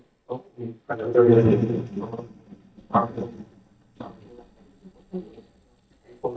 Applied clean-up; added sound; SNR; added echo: neural mask model DeepFilterNet 3.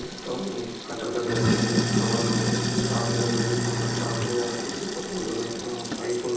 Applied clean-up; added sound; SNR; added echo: none; Sink (filling or washing); -3 dB; reverberation time 0.9 s.